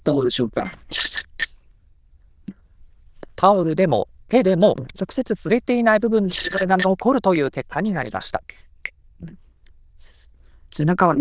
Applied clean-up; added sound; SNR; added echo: neural diffusion model UNIVERSE++.